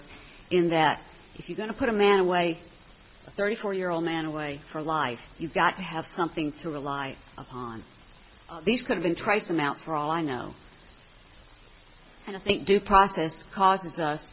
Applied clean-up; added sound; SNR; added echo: none; none; none; none.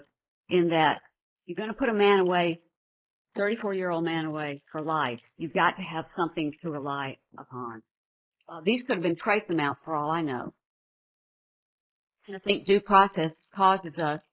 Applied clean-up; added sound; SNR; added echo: neural mask model Resemble Enhance denoiser.